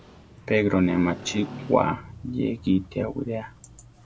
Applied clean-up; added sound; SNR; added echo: none; Motorcycle; 17 dB; none.